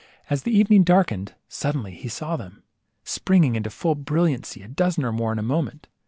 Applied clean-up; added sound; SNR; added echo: none; none; none; none.